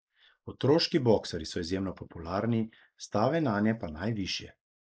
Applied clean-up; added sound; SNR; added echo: neural mask model Resemble Enhance denoiser.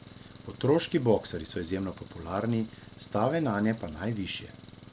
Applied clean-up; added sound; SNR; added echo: none; Engine; 18 dB; none.